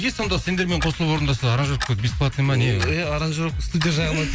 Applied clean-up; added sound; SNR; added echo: none; Clock; 16 dB; none.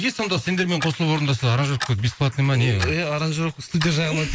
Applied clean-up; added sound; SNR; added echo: neural mask model Resemble Enhance denoiser.